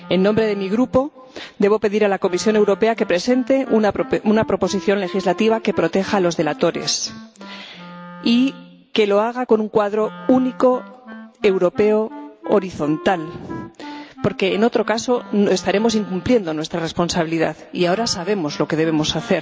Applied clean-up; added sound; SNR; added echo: none; Wind instrument, woodwind instrument; 19 dB; none.